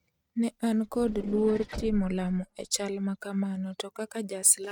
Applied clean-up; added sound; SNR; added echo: neural mask model RNNoise.